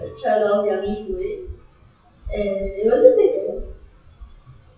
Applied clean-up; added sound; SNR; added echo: classical method WPE with log-MMSE.